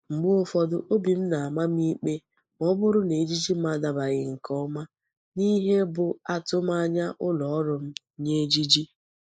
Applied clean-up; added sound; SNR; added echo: neural mask model Resemble Enhance denoiser.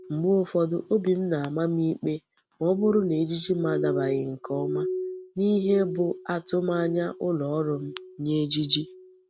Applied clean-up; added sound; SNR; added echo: none; Glass; 10 dB; none.